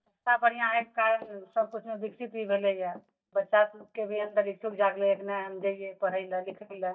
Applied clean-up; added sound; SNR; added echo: neural mask model DeepFilterNet 3.